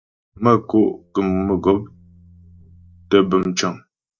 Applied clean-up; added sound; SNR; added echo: neural mask model DeepFilterNet 3.